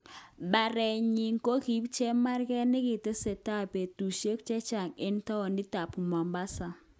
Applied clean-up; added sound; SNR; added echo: none; none; none; none.